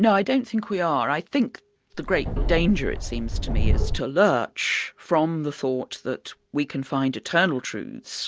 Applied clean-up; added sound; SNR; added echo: none; Subway, metro, underground; -1 dB; none.